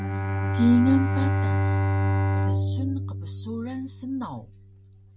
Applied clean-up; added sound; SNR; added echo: none; Bowed string instrument; -2 dB; none.